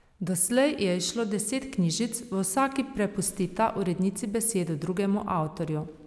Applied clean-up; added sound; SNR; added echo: none; none; none; none.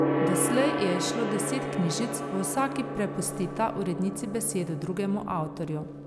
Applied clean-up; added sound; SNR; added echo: none; Gong; 2 dB; none.